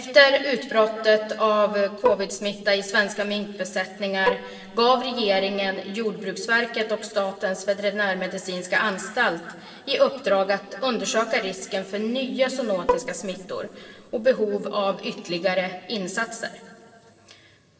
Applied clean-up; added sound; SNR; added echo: neural separator model SepFormer DNS4.